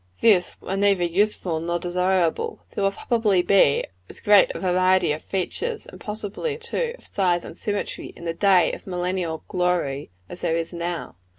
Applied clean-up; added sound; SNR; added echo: none; none; none; none.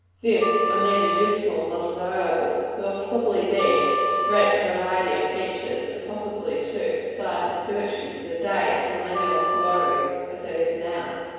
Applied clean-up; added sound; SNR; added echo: none; Wind instrument, woodwind instrument; 2 dB; reverberation time 1.9 s.